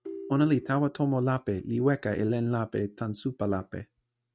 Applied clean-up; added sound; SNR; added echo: neural mask model RNNoise.